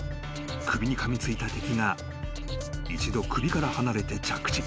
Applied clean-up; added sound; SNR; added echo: none; none; none; none.